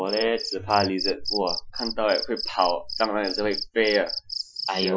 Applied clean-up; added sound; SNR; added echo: classical method Wiener filter.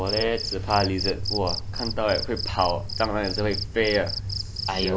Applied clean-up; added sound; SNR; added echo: none; Cricket; 5 dB; none.